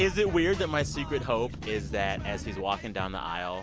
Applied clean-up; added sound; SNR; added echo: none; Engine starting / Accelerating, revving, vroom / Motor vehicle (road); 11 dB; none.